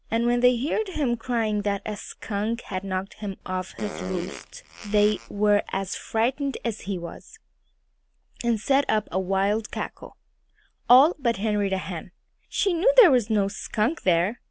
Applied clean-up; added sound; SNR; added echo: none; Fart; 13 dB; none.